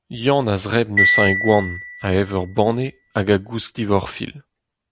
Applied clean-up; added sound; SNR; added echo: none; Marimba, xylophone; 4 dB; none.